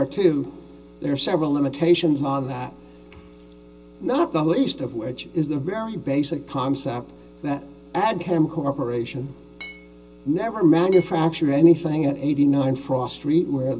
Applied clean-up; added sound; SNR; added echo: none; Glass; 17 dB; reverberation time 0.2 s.